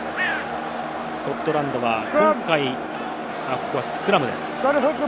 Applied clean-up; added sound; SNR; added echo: none; Electric guitar + Bird; 10 dB; none.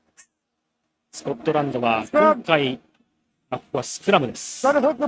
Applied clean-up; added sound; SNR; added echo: neural mask model RNNoise.